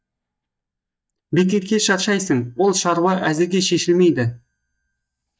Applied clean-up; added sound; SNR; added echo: neural mask model DeepFilterNet 3.